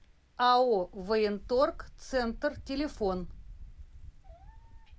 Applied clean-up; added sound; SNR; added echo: none; Wind; 15 dB; none.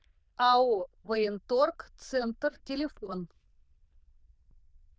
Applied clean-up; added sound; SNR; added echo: neural diffusion model UNIVERSE++.